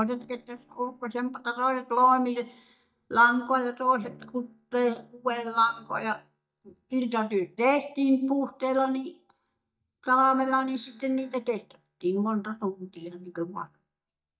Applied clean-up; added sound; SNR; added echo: neural mask model DeepFilterNet 3.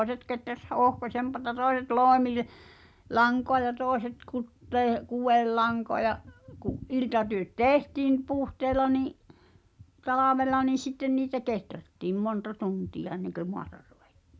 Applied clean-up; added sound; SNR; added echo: none; none; none; none.